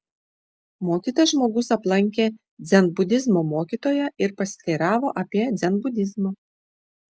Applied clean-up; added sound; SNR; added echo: none; none; none; none.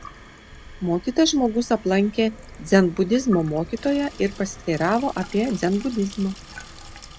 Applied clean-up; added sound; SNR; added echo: none; Purr + Sink (filling or washing) / Water tap, faucet; 18 dB; none.